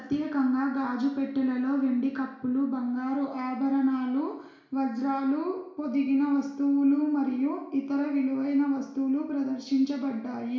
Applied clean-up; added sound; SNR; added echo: none; none; none; reverberation time 0.7 s.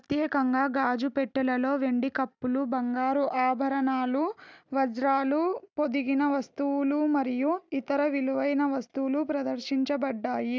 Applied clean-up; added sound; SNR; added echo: none; none; none; none.